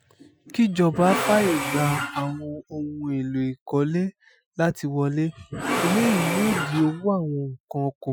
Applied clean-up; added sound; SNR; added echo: classical method Wiener filter.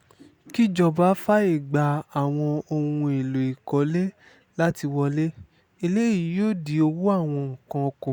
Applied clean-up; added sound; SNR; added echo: none; none; none; none.